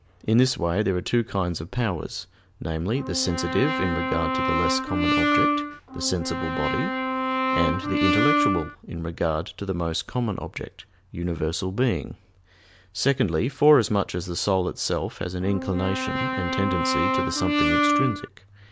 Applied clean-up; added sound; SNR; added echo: none; Brass instrument; -1 dB; none.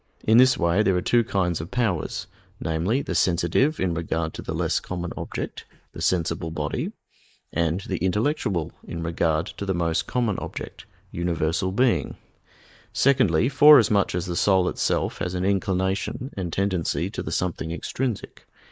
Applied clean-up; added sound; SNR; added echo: neural mask model Resemble Enhance denoiser.